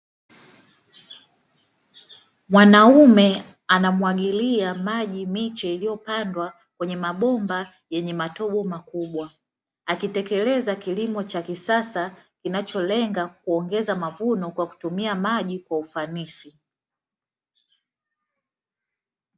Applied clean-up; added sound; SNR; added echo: none; none; none; none.